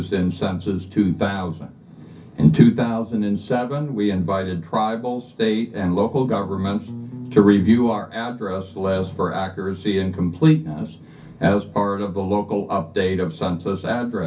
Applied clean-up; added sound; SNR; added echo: none; Bass guitar; 13 dB; reverberation time 0.3 s.